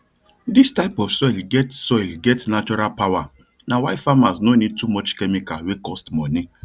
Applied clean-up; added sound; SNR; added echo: none; none; none; none.